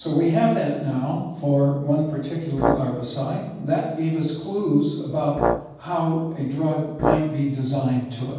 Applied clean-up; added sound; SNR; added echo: none; Brass instrument; 3 dB; reverberation time 1.2 s.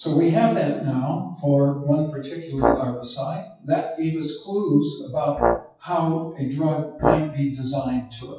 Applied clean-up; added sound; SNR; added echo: classical method WPE with log-MMSE.